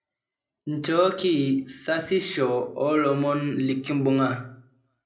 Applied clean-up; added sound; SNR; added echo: none; none; none; reverberation time 0.5 s.